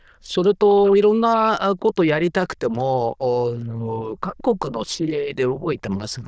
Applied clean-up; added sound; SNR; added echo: neural diffusion model UNIVERSE++.